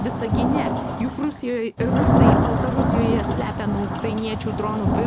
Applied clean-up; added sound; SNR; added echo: none; Thunder / Rain; -5 dB; none.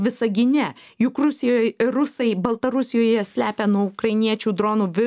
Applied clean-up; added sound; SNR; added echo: none; none; none; none.